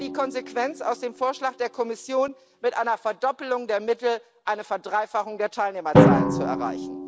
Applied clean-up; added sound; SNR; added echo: none; Drum; 0 dB; none.